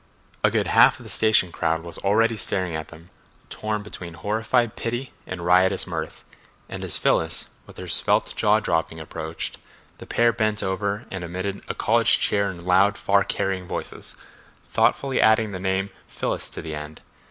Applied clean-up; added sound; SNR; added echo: none; none; none; none.